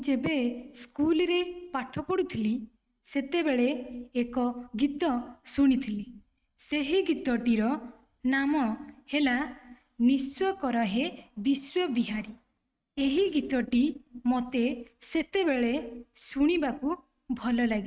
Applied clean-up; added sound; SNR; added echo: neural mask model RNNoise.